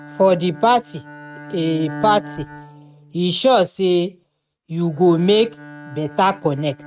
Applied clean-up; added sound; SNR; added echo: neural mask model RNNoise.